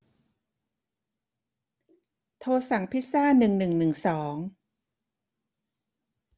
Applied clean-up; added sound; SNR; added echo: none; none; none; none.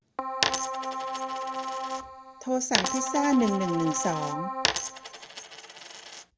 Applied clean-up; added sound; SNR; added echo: none; Coin (dropping) + Keyboard (musical); 0 dB; none.